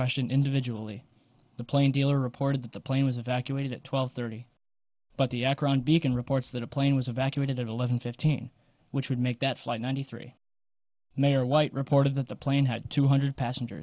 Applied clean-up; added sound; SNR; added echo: none; none; none; none.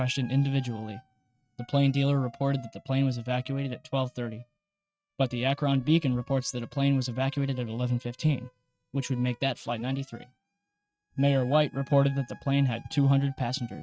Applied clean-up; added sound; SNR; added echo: neural mask model RNNoise.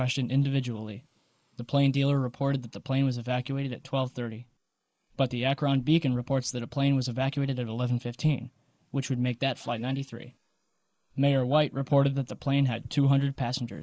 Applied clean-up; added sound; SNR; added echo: neural mask model Resemble Enhance denoiser.